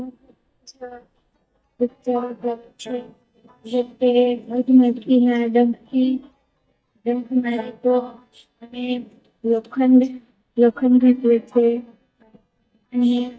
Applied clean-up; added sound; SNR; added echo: neural mask model DeepFilterNet 3.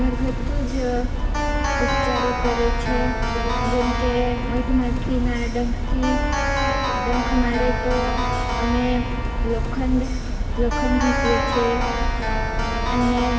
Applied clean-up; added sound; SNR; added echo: none; Keyboard (musical); -3 dB; reverberation time 1.9 s.